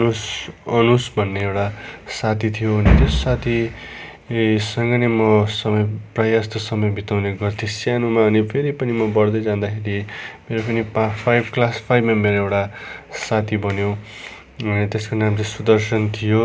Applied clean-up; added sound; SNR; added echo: none; none; none; none.